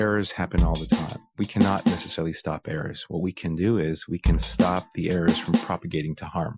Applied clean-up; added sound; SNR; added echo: classical method Wiener filter.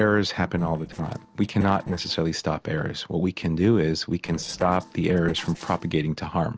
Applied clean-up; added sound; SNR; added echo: neural separator model SepFormer DNS4.